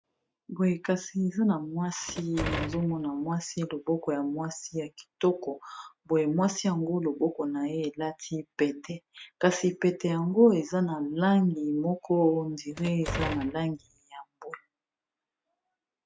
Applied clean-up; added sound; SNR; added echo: none; Door; 7 dB; none.